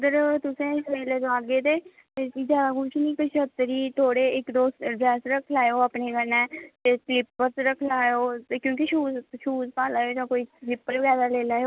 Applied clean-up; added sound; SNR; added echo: none; none; none; none.